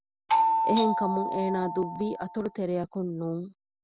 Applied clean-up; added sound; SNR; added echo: none; Doorbell; -3 dB; none.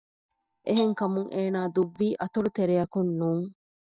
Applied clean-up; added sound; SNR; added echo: neural mask model DeepFilterNet 3.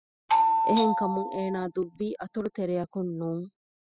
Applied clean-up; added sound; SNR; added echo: classical method spectral subtraction.